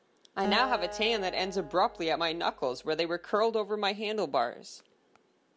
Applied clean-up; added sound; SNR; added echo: none; Acoustic guitar; 11 dB; none.